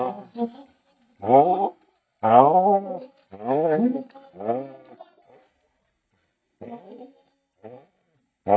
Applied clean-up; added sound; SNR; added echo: neural mask model DeepFilterNet 3.